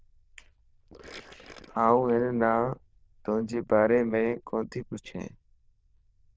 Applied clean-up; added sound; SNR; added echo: neural diffusion model UNIVERSE++.